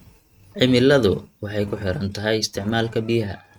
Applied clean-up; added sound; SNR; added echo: neural mask model RNNoise.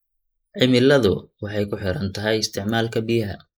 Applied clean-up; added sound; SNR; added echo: neural mask model Resemble Enhance denoiser.